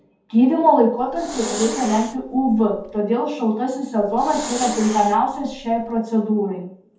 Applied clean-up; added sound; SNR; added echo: none; Hiss; 12 dB; reverberation time 0.6 s.